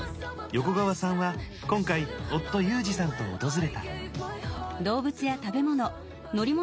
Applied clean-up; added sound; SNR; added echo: none; none; none; none.